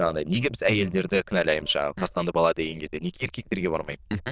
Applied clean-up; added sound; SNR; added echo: neural diffusion model UNIVERSE++.